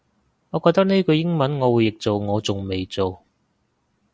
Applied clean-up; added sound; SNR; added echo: none; none; none; none.